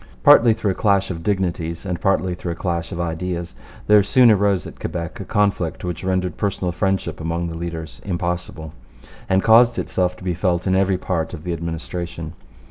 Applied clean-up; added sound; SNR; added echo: none; none; none; none.